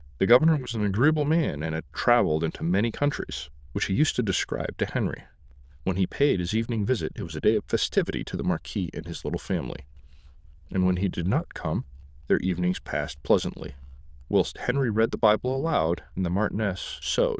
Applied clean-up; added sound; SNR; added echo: neural diffusion model UNIVERSE++.